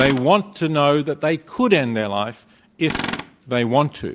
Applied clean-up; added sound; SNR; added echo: none; Tools; 13 dB; none.